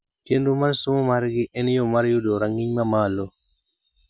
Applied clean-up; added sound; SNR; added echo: none; none; none; none.